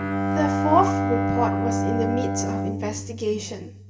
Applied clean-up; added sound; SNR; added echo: none; Bowed string instrument; -2 dB; reverberation time 0.7 s.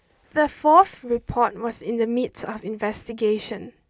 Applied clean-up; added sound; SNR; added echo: none; none; none; none.